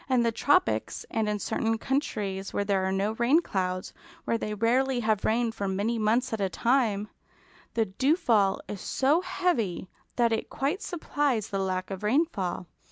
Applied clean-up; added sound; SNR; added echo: none; none; none; none.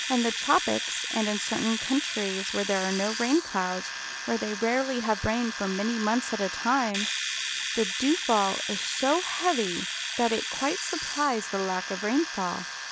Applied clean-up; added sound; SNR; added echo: none; Domestic sounds, home sounds; 5 dB; none.